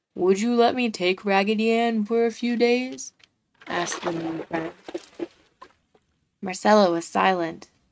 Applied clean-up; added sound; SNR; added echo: neural mask model RNNoise.